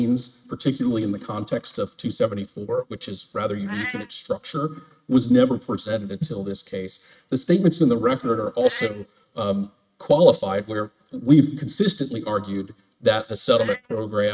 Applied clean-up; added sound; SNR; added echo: neural mask model RNNoise.